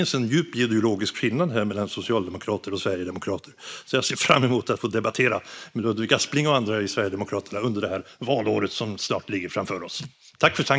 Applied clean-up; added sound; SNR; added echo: neural mask model Resemble Enhance denoiser.